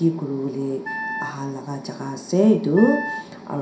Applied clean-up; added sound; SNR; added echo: none; Wind instrument, woodwind instrument; 9 dB; reverberation time 0.5 s.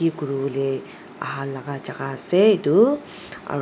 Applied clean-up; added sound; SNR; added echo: none; none; none; none.